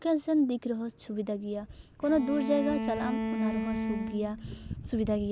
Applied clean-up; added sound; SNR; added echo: none; Bowed string instrument; 4 dB; none.